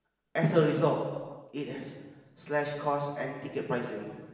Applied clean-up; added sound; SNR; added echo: none; none; none; reverberation time 1.2 s.